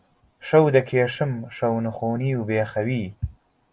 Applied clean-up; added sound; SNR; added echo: none; none; none; none.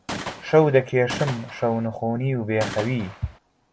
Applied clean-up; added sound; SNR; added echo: none; Gunshot, gunfire; 11 dB; none.